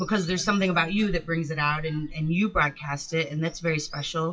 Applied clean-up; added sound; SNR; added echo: classical method WPE with log-MMSE.